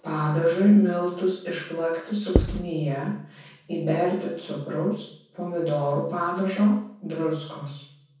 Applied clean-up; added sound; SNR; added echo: none; Writing; -2 dB; reverberation time 0.6 s.